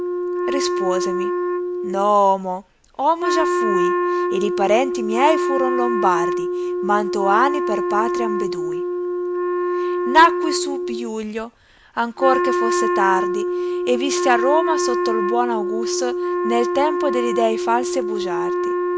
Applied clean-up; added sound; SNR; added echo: none; Wind instrument, woodwind instrument; -1 dB; none.